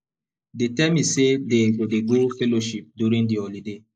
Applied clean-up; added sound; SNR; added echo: neural mask model Resemble Enhance denoiser.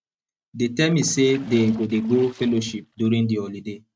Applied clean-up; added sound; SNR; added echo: neural mask model RNNoise.